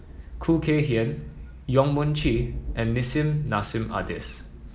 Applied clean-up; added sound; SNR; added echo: none; Thunder; 13 dB; none.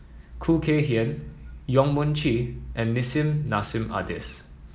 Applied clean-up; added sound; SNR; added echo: none; none; none; none.